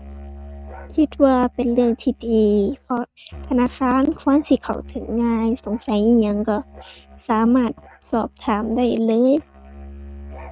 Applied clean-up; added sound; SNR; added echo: neural mask model RNNoise.